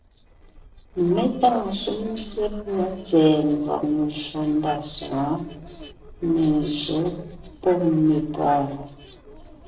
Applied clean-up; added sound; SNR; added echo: neural separator model SepFormer DNS4.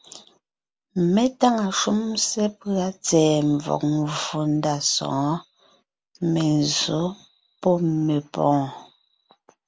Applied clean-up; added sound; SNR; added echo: none; none; none; none.